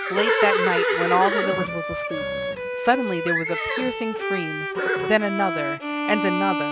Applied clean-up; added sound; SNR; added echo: none; Bowed string instrument + Livestock, farm animals, working animals; -1 dB; none.